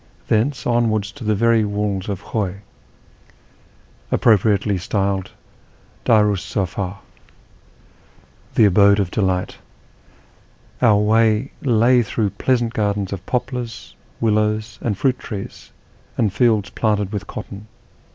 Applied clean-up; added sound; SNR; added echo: none; none; none; none.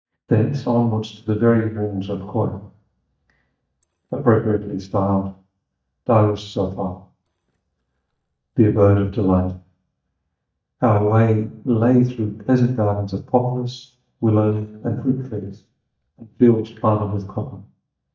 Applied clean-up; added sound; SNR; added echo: neural mask model DeepFilterNet 3.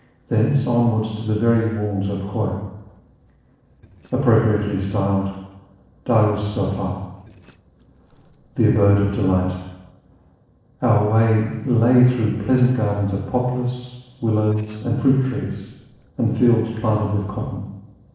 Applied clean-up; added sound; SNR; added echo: neural separator model SepFormer DNS4.